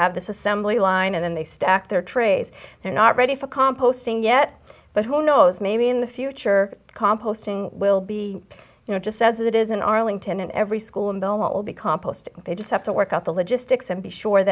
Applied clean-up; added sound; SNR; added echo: none; none; none; none.